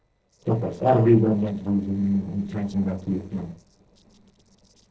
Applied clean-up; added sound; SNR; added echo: neural separator model SepFormer DNS4.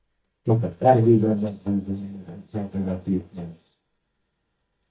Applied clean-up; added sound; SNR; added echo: neural mask model DeepFilterNet 3.